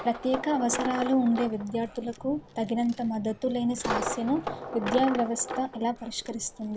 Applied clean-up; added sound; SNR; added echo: none; Coin (dropping); 8 dB; none.